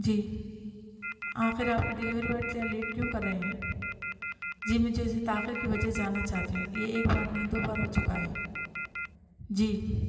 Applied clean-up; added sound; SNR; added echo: none; Telephone; 7 dB; reverberation time 2.9 s.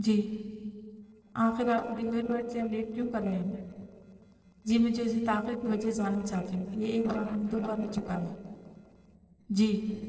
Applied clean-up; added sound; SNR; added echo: neural separator model SepFormer DNS4.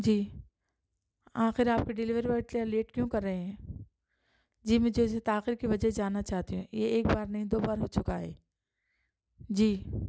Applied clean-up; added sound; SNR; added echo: none; none; none; none.